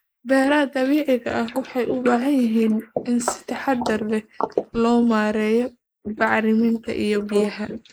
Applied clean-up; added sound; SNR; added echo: neural mask model Resemble Enhance denoiser.